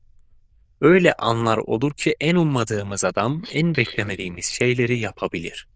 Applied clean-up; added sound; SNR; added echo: neural diffusion model UNIVERSE++.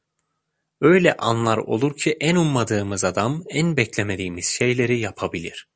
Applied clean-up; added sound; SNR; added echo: none; none; none; none.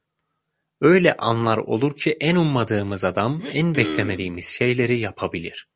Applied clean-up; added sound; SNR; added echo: none; Cough; 8 dB; none.